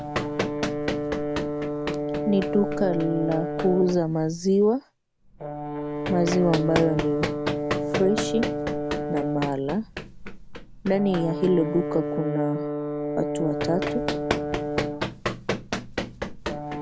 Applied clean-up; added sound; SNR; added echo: none; Brass instrument + Run; 2 dB; none.